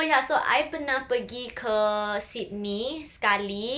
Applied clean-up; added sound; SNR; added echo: none; none; none; none.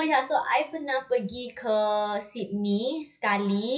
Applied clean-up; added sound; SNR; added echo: classical method WPE with log-MMSE.